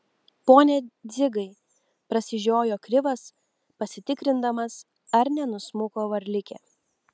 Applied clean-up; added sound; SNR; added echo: none; none; none; none.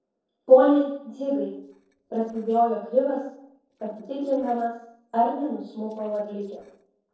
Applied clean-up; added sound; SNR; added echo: neural separator model SepFormer DNS4.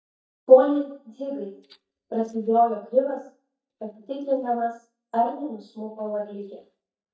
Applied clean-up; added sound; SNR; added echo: neural mask model DeepFilterNet 3.